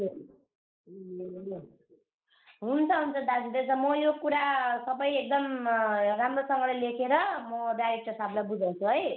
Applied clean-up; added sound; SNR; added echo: neural mask model Resemble Enhance denoiser.